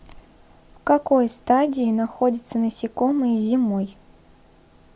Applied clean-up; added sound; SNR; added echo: none; none; none; none.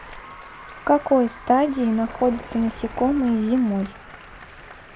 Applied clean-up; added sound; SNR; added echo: none; Applause + Vehicle; 17 dB; none.